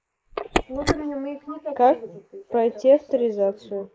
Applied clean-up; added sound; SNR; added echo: neural mask model Resemble Enhance denoiser.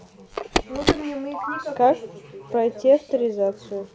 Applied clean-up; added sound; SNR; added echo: none; Telephone; 4 dB; none.